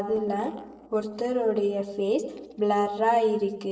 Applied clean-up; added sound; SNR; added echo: neural separator model SepFormer DNS4.